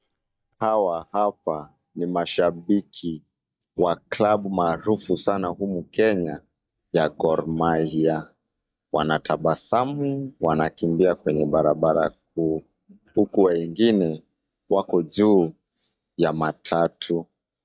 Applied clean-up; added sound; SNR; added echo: neural mask model DeepFilterNet 3.